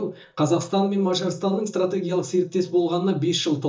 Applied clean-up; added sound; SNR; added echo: neural mask model DeepFilterNet 3.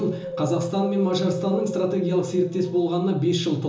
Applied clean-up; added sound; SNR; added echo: none; Wind; 11 dB; reverberation time 0.6 s.